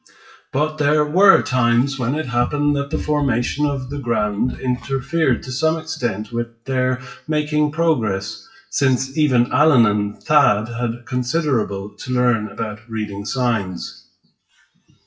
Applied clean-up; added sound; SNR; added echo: classical method WPE with log-MMSE.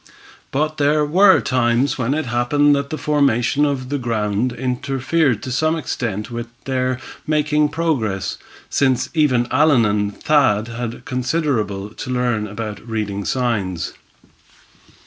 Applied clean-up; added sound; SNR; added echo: none; none; none; none.